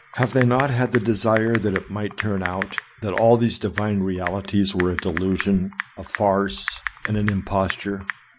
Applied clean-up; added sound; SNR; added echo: none; Typing; 11 dB; none.